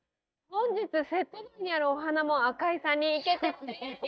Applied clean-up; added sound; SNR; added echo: neural mask model DeepFilterNet 3.